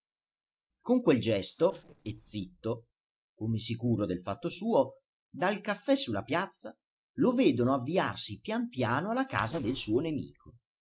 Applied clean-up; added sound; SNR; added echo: neural separator model SepFormer DNS4.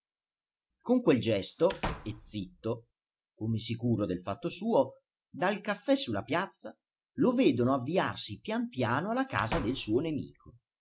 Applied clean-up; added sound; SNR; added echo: none; Slam / Wood; 12 dB; none.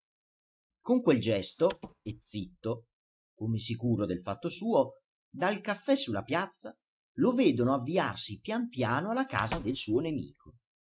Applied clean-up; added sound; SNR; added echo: neural mask model RNNoise.